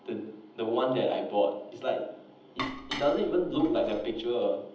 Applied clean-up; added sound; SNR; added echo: none; Dishes, pots, and pans; 11 dB; reverberation time 0.8 s.